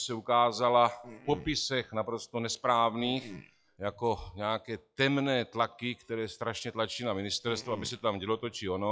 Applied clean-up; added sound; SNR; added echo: classical method log-MMSE.